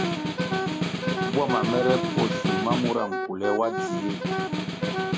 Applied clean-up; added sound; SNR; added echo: none; Snare drum + Wind instrument, woodwind instrument; -2 dB; none.